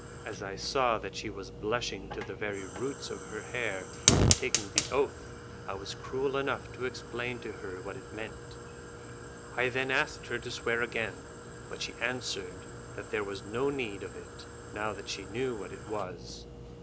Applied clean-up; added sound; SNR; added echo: none; Fire; 2 dB; none.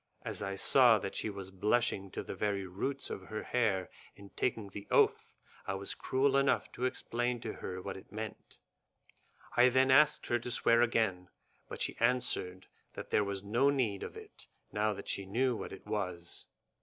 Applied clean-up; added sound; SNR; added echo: none; none; none; none.